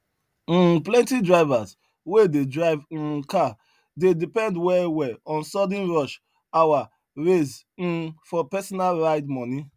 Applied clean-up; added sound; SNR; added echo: none; none; none; none.